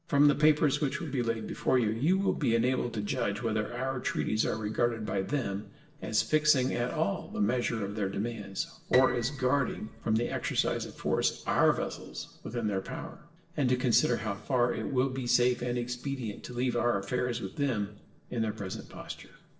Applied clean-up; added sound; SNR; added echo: neural separator model SepFormer DNS4.